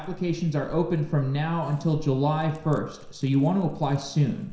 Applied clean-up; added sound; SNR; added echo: none; Crackle; 17 dB; reverberation time 0.7 s.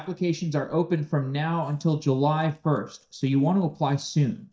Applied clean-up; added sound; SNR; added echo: neural mask model DeepFilterNet 3.